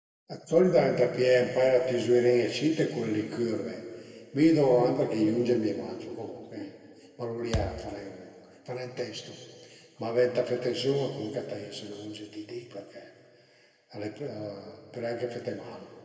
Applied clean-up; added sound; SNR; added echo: none; Thump, thud; 8 dB; reverberation time 2.2 s.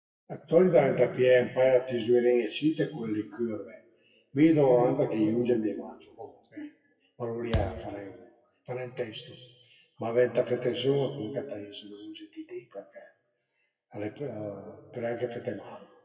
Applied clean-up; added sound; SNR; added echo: classical method WPE with log-MMSE.